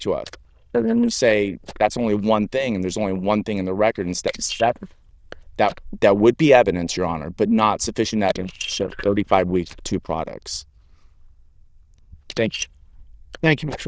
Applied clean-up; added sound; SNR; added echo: neural diffusion model UNIVERSE++.